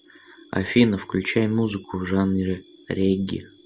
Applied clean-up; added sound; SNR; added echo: none; none; none; none.